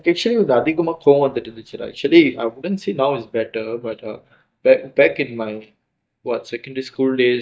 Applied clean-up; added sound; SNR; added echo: neural mask model DeepFilterNet 3.